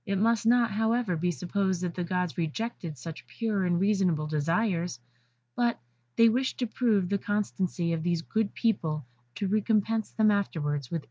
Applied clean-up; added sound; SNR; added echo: none; none; none; none.